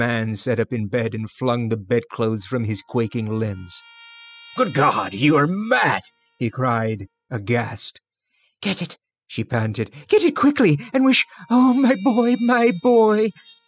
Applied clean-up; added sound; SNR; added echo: classical method spectral subtraction.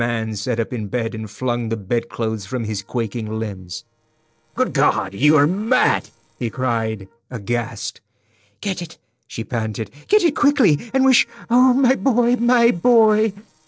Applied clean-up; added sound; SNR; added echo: neural separator model SepFormer DNS4.